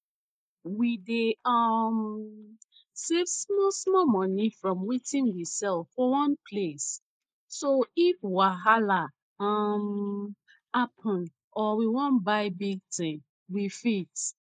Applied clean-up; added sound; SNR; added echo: neural mask model Resemble Enhance denoiser.